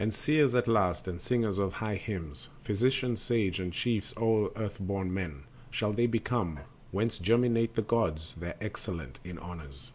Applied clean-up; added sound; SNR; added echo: none; none; none; none.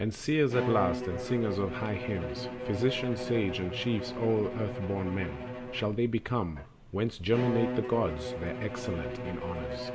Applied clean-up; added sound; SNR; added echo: none; Bowed string instrument; 6 dB; none.